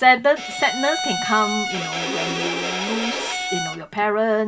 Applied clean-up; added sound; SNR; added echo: none; Bowed string instrument; 4 dB; reverberation time 0.2 s.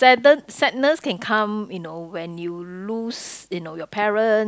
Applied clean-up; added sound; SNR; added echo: none; none; none; none.